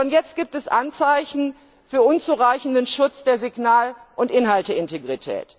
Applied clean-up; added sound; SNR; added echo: none; none; none; none.